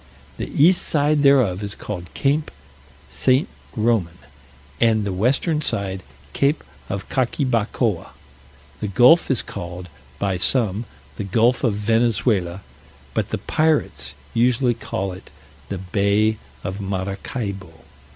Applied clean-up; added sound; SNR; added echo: none; none; none; none.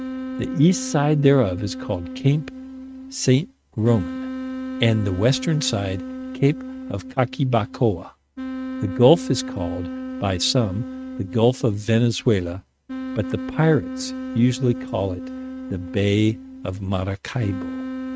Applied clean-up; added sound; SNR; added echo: neural mask model RNNoise.